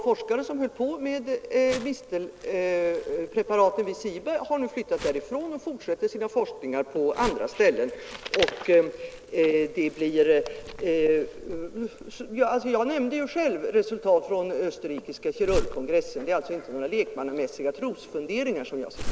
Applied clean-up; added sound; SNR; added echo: none; Crumpling, crinkling; 15 dB; none.